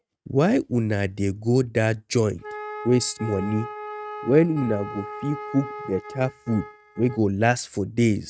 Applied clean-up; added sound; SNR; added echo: neural mask model RNNoise.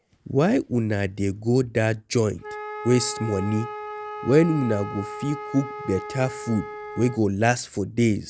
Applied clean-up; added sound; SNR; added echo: none; Wind instrument, woodwind instrument; 13 dB; none.